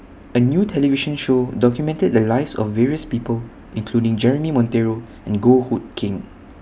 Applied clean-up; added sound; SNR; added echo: none; none; none; none.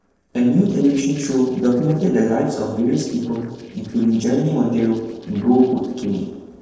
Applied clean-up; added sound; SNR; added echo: neural separator model SepFormer DNS4.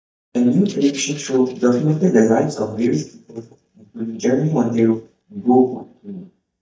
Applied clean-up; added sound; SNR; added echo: neural mask model DeepFilterNet 3.